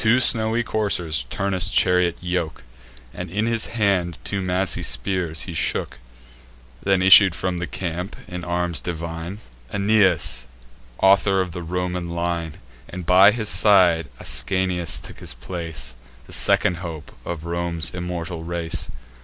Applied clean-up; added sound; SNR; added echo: none; none; none; none.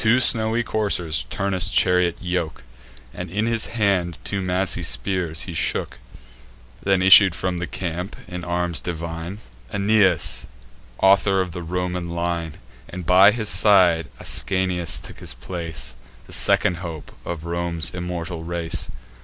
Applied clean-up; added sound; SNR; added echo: none; Crackle; 19 dB; none.